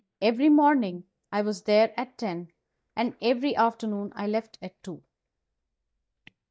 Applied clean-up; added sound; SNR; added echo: neural mask model DeepFilterNet 3.